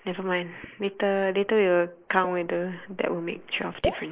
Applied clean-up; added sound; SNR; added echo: neural mask model Resemble Enhance denoiser.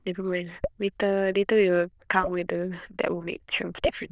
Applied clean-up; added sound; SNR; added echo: neural diffusion model UNIVERSE++.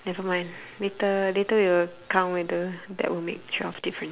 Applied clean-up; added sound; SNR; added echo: none; none; none; none.